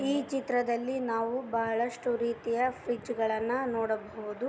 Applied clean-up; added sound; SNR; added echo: none; none; none; none.